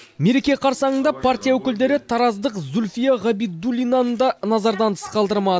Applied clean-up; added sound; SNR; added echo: none; none; none; none.